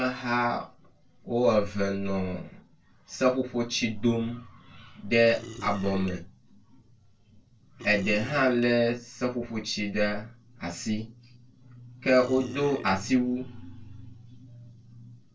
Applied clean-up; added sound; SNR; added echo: neural separator model SepFormer DNS4.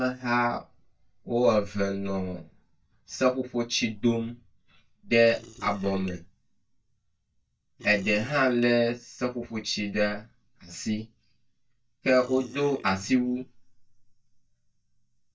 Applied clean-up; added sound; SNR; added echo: neural mask model DeepFilterNet 3.